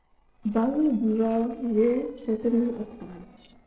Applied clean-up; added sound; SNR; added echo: neural separator model SepFormer DNS4.